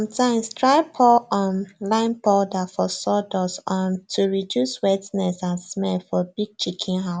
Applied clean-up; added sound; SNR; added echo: none; none; none; none.